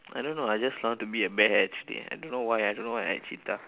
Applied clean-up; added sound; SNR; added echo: none; none; none; none.